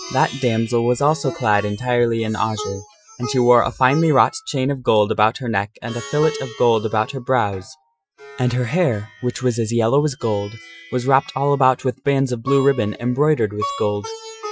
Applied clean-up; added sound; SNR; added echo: classical method Wiener filter.